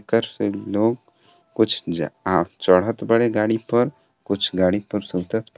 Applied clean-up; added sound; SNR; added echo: none; none; none; none.